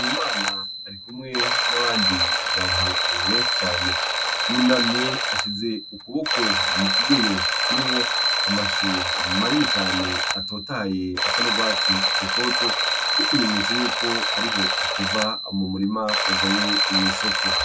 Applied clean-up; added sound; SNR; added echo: none; Alarm; -5 dB; none.